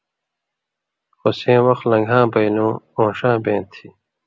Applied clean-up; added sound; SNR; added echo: none; none; none; none.